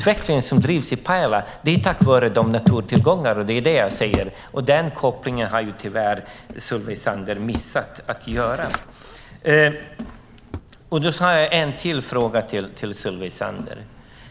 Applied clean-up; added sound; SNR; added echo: none; Drawer open or close + Slam; 16 dB; none.